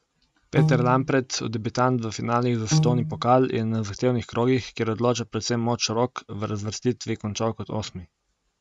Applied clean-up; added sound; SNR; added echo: none; Piano; 0 dB; none.